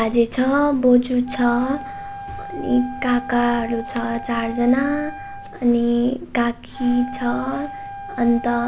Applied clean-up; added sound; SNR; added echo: none; Wind instrument, woodwind instrument; 14 dB; none.